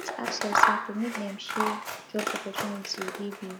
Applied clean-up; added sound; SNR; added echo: none; Scissors; -5 dB; none.